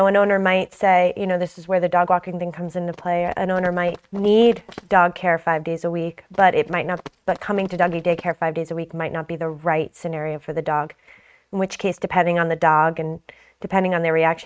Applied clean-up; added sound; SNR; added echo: neural mask model RNNoise.